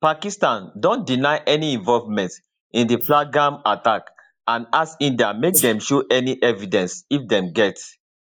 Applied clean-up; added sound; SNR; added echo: neural mask model Resemble Enhance denoiser.